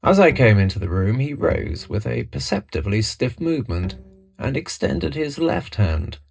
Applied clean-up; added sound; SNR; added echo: neural separator model SepFormer DNS4.